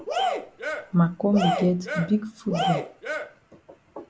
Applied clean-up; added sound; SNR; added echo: none; Cheering; 3 dB; none.